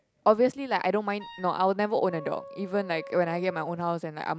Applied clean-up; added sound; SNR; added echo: none; Wind instrument, woodwind instrument + Wind instrument, woodwind instrument; 17 dB; none.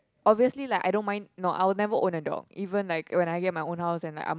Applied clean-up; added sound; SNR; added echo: none; none; none; none.